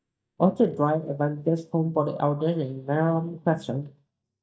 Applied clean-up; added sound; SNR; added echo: neural mask model DeepFilterNet 3.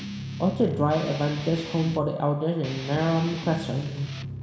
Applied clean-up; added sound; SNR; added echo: none; Guitar; 10 dB; reverberation time 1.2 s.